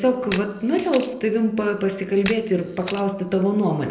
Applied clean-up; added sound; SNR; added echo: none; Camera; 17 dB; reverberation time 0.7 s.